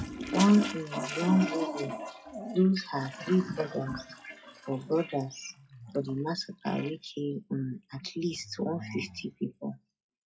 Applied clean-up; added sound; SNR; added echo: classical method WPE with log-MMSE.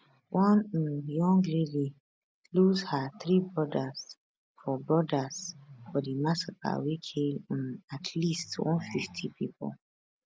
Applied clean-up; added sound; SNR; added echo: none; none; none; none.